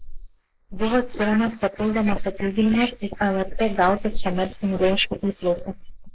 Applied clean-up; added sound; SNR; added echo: neural mask model Resemble Enhance denoiser.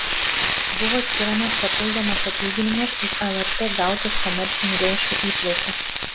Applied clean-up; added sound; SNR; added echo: none; Frying (food); -3 dB; none.